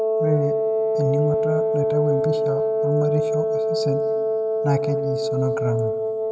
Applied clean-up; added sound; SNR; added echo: none; Wind instrument, woodwind instrument; -5 dB; reverberation time 1.1 s.